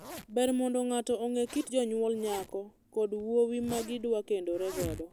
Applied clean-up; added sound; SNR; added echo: none; Zipper (clothing); 15 dB; none.